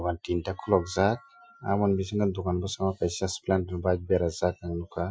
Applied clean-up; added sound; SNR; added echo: classical method Wiener filter.